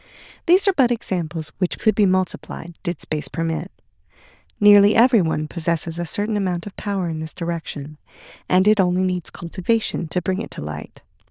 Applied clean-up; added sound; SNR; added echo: neural diffusion model UNIVERSE++.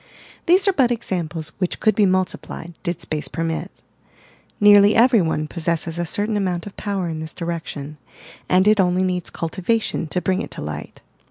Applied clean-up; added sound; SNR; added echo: none; none; none; none.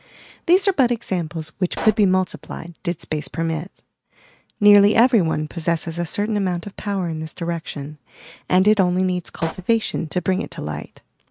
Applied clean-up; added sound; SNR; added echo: neural mask model RNNoise.